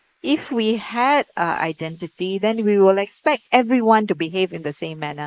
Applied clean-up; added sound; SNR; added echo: neural mask model Resemble Enhance denoiser.